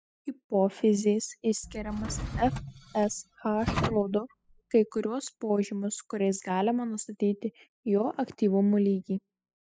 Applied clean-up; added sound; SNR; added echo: classical method spectral subtraction.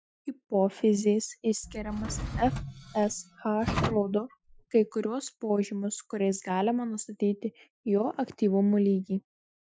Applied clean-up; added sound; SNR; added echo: classical method Wiener filter.